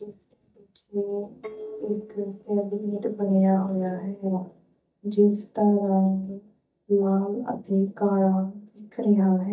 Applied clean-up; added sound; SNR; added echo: neural mask model DeepFilterNet 3.